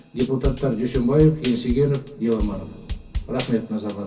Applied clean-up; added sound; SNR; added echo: none; Drum kit; 9 dB; reverberation time 0.3 s.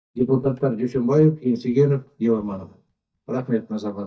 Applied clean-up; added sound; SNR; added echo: neural mask model DeepFilterNet 3.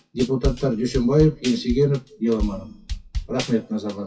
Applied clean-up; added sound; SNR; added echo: classical method WPE with log-MMSE.